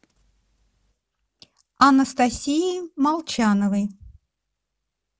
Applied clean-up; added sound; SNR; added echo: none; none; none; none.